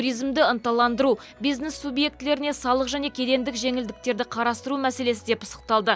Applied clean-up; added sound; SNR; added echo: none; none; none; none.